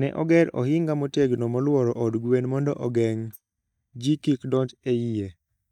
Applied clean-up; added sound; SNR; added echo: neural mask model DeepFilterNet 3.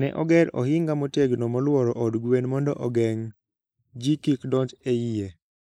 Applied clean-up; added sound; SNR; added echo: neural mask model Resemble Enhance denoiser.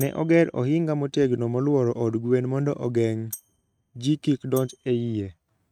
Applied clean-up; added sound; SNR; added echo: neural mask model RNNoise.